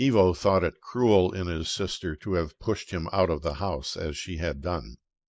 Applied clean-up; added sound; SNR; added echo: neural mask model Resemble Enhance denoiser.